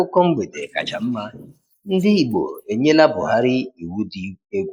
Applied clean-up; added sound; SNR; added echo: neural mask model Resemble Enhance denoiser.